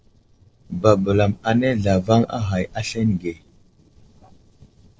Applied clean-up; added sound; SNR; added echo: neural separator model SepFormer DNS4.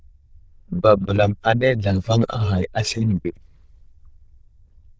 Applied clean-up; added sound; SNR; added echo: neural diffusion model UNIVERSE++.